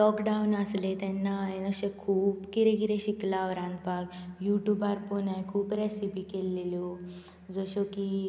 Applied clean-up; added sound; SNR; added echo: none; none; none; none.